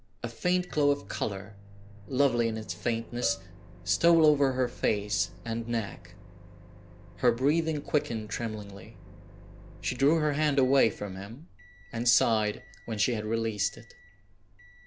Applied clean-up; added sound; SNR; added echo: none; Microwave oven + Cowbell; 18 dB; none.